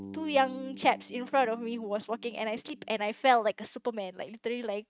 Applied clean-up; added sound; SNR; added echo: neural mask model RNNoise.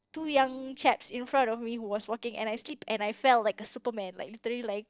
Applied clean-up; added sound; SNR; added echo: neural separator model SepFormer DNS4.